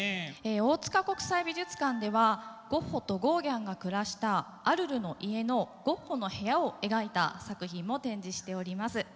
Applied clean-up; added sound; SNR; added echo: none; Wind instrument, woodwind instrument; 20 dB; none.